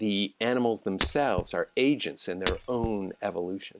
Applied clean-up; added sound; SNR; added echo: none; Shatter; 5 dB; none.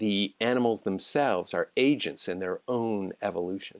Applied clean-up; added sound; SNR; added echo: none; none; none; none.